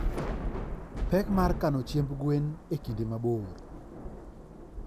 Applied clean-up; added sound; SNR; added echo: none; Thunder / Rain; 4 dB; none.